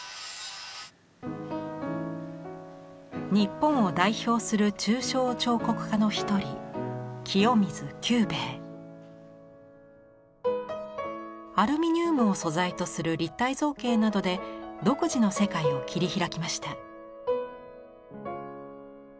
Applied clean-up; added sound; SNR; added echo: none; none; none; none.